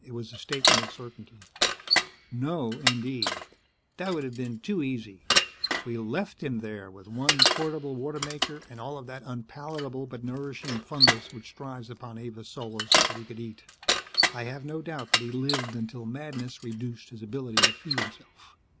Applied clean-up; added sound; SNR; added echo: none; Bicycle; -4 dB; none.